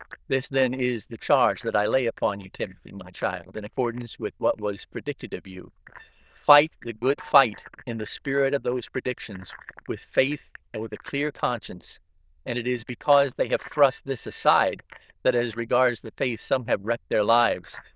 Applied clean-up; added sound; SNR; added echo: neural diffusion model UNIVERSE++.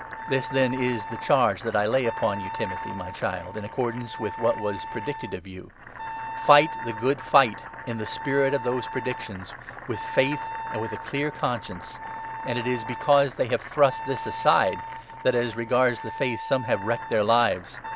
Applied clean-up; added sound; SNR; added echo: none; Wind instrument, woodwind instrument + Boiling; 10 dB; none.